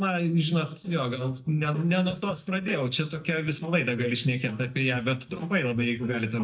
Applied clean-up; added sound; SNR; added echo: neural mask model DeepFilterNet 3.